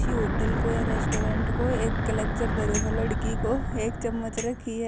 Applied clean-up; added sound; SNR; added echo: none; Wind / Breathing; -4 dB; none.